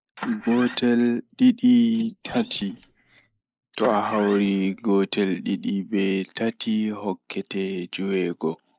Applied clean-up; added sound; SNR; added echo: neural mask model Resemble Enhance denoiser.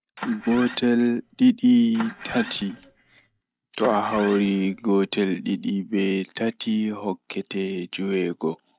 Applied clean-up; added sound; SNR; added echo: none; Engine starting; 15 dB; none.